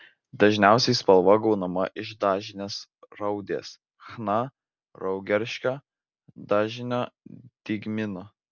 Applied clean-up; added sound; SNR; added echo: none; none; none; none.